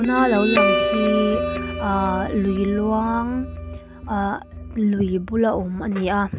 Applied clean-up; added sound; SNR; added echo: none; Guitar; 4 dB; none.